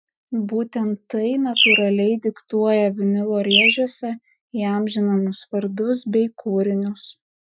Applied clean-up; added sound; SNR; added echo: classical method Wiener filter.